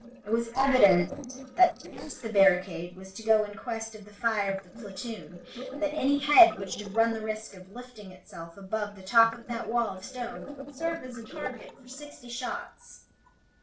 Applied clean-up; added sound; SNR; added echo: neural separator model SepFormer DNS4.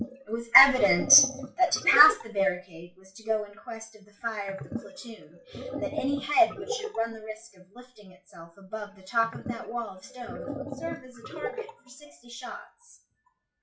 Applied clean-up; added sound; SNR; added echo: classical method WPE with log-MMSE.